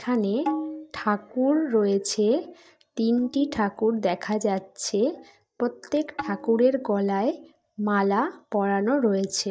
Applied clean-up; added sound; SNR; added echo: neural mask model DeepFilterNet 3.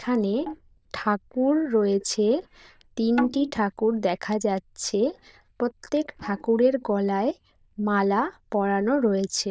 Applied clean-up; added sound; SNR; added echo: neural diffusion model UNIVERSE++.